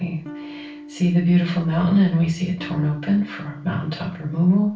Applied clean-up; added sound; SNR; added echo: none; Electric guitar / Strum; 18 dB; reverberation time 0.3 s.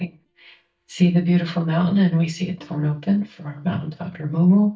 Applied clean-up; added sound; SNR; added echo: neural mask model DeepFilterNet 3.